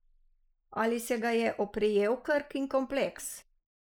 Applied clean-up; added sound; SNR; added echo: neural mask model Resemble Enhance denoiser.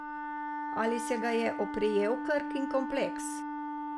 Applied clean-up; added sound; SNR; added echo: none; Wind instrument, woodwind instrument; 4 dB; none.